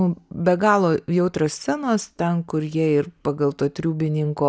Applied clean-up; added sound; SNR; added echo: none; none; none; none.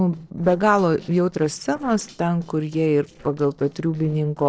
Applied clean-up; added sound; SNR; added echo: neural separator model SepFormer DNS4.